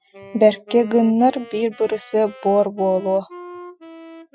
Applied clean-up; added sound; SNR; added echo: classical method Wiener filter.